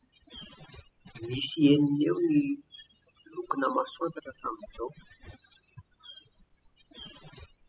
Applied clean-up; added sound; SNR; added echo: classical method spectral subtraction.